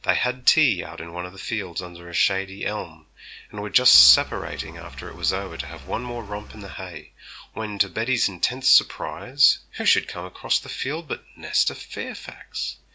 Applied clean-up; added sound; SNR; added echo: none; Engine; 14 dB; none.